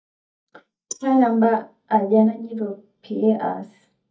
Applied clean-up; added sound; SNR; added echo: neural mask model DeepFilterNet 3.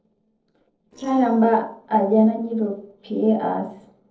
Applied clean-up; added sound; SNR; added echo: neural separator model SepFormer DNS4.